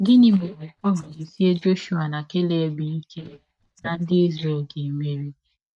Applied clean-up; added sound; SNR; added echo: neural mask model DeepFilterNet 3.